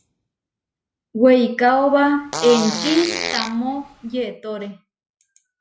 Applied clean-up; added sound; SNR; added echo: none; Fart; 8 dB; none.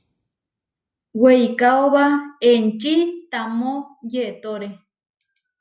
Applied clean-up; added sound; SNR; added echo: none; none; none; none.